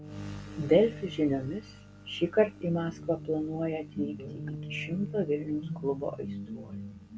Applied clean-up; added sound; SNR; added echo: none; Guitar; 11 dB; none.